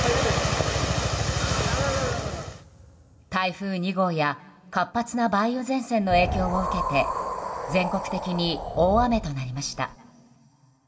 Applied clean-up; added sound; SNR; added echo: none; Wind; 5 dB; reverberation time 2.5 s.